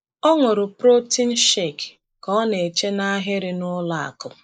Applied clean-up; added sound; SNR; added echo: neural mask model Resemble Enhance denoiser.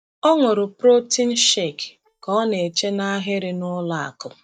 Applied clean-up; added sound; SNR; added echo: neural mask model DeepFilterNet 3.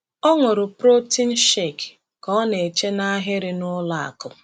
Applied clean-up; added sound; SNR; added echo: none; none; none; none.